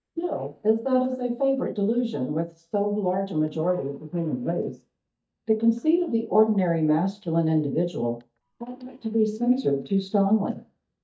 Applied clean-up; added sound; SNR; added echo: neural mask model DeepFilterNet 3.